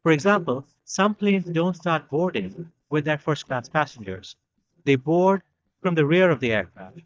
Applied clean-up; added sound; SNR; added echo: neural mask model DeepFilterNet 3.